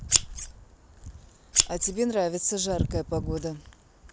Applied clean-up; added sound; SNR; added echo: none; Scissors; -4 dB; none.